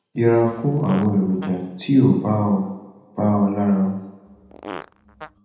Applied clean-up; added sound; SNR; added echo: none; Fart; 18 dB; reverberation time 0.9 s.